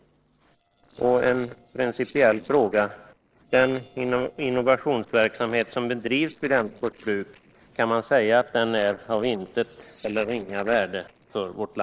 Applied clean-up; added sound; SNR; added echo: neural separator model SepFormer DNS4.